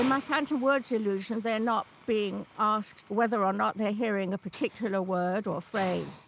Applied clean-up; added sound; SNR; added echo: none; Hiss; 18 dB; none.